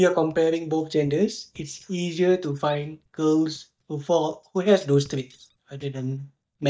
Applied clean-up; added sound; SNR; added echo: neural mask model DeepFilterNet 3.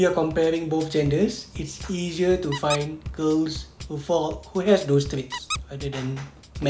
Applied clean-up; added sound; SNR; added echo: none; Squeak + Bass drum / Drum kit; 13 dB; none.